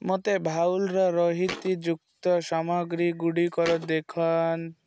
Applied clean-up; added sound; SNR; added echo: none; Thump, thud; 11 dB; none.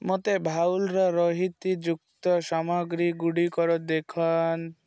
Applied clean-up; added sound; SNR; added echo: none; none; none; none.